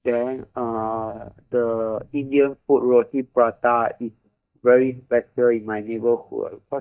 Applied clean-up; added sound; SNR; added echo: neural mask model DeepFilterNet 3.